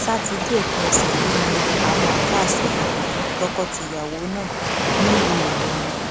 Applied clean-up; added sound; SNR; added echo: none; Waves, surf; -5 dB; none.